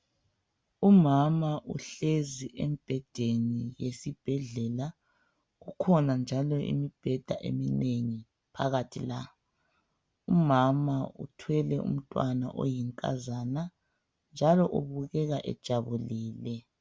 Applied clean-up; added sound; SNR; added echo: none; none; none; none.